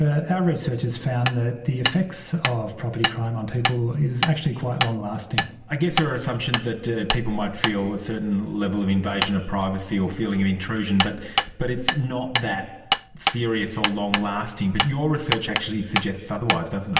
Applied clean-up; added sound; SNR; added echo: none; Hammer; 3 dB; reverberation time 1.2 s.